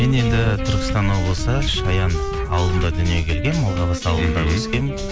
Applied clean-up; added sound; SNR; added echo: none; Wind + Wind instrument, woodwind instrument; 4 dB; none.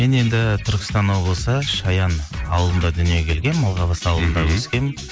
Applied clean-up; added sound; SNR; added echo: none; none; none; none.